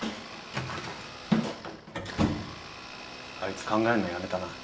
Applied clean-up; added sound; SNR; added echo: none; Domestic sounds, home sounds; 12 dB; reverberation time 0.6 s.